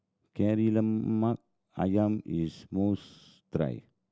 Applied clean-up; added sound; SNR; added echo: none; none; none; none.